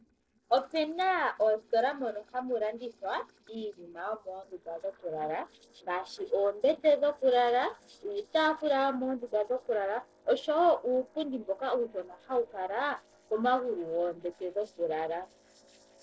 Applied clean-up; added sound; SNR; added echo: neural separator model SepFormer DNS4.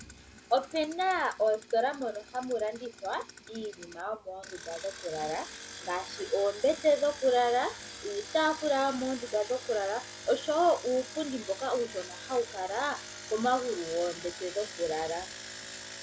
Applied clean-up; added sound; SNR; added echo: none; Engine; 14 dB; none.